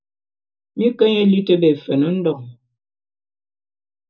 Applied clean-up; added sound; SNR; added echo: none; none; none; reverberation time 0.2 s.